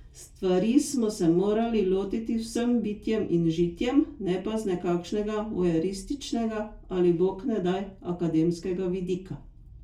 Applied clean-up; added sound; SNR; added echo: none; none; none; reverberation time 0.3 s.